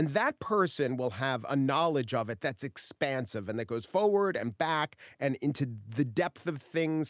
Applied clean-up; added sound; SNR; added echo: none; none; none; none.